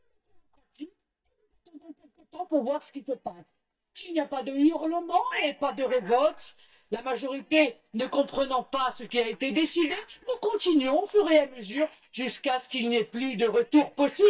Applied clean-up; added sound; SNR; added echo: neural mask model DeepFilterNet 3.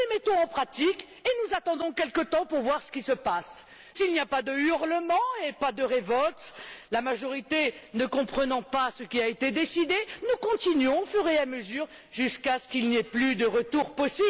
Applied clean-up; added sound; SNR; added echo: none; none; none; none.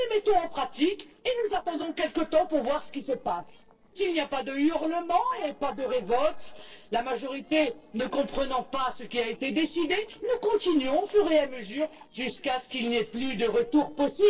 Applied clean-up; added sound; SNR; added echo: neural separator model SepFormer DNS4.